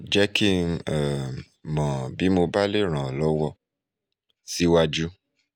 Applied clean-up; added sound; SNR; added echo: none; none; none; none.